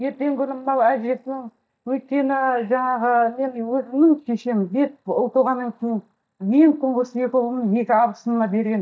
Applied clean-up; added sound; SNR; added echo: neural mask model DeepFilterNet 3.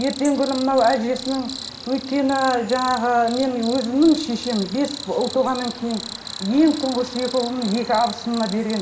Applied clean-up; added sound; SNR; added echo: none; Cricket; 13 dB; reverberation time 1.2 s.